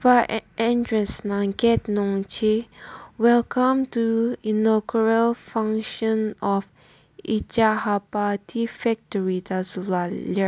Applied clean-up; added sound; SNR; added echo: none; none; none; none.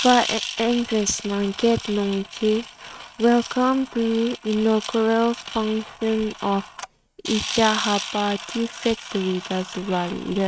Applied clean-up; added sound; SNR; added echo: neural mask model RNNoise.